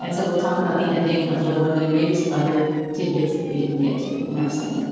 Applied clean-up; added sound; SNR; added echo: neural separator model SepFormer DNS4.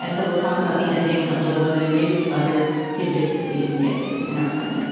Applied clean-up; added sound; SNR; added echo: none; Motor vehicle (road) / Siren; 15 dB; reverberation time 2.1 s.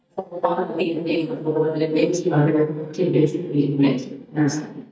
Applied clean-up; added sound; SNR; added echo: neural mask model DeepFilterNet 3.